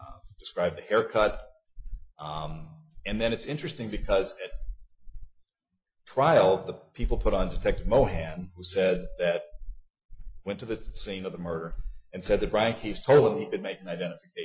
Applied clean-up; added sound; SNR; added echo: classical method Wiener filter.